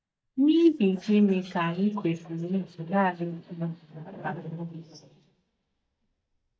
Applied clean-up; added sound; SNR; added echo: neural mask model DeepFilterNet 3.